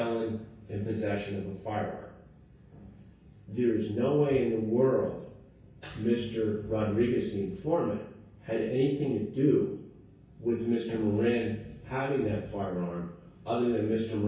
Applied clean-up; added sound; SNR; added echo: none; none; none; reverberation time 0.6 s.